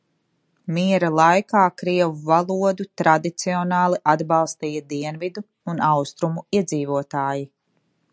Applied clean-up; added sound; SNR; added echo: none; none; none; none.